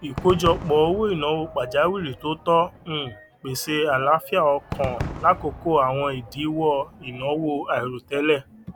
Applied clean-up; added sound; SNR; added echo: none; Crowd / Cheering / Fireworks; 14 dB; none.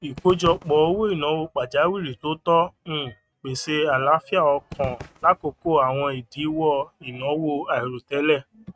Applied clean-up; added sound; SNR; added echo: neural mask model RNNoise.